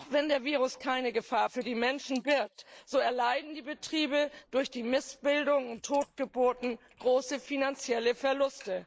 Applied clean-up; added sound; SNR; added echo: neural mask model Resemble Enhance denoiser.